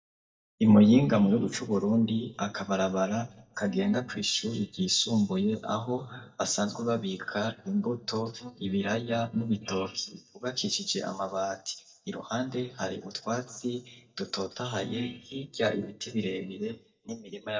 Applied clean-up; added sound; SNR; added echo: neural mask model DeepFilterNet 3.